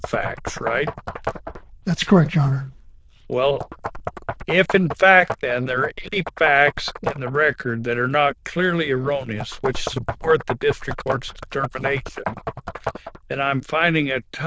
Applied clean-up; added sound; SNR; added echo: neural diffusion model UNIVERSE++.